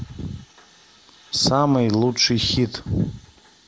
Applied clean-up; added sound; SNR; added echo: none; none; none; none.